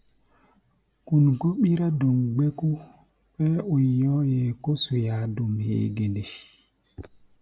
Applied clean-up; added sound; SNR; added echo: none; none; none; none.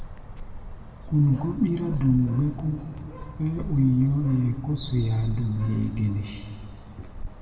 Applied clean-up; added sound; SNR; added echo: none; Bird; 11 dB; reverberation time 2.1 s.